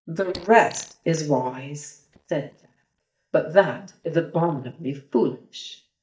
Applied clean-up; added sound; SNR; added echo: neural mask model DeepFilterNet 3.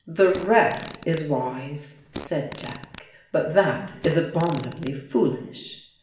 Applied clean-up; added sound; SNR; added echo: none; Fart; 14 dB; reverberation time 0.7 s.